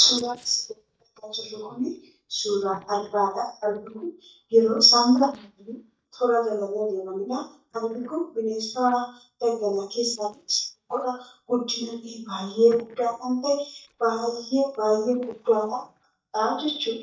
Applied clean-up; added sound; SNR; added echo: neural mask model DeepFilterNet 3.